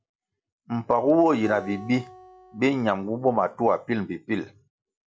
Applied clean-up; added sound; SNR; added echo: none; Acoustic guitar; 20 dB; none.